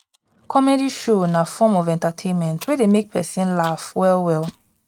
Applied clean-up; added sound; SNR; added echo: neural mask model RNNoise.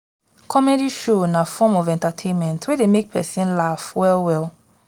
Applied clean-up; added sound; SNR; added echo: none; none; none; none.